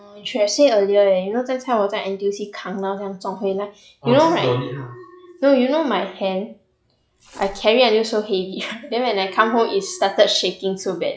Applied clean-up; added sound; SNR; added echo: classical method log-MMSE.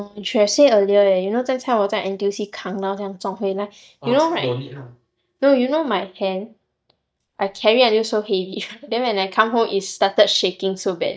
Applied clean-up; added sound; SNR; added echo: neural mask model DeepFilterNet 3.